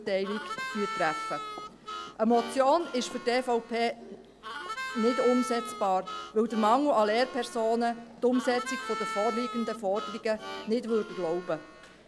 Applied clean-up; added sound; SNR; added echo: none; Harmonica; 10 dB; none.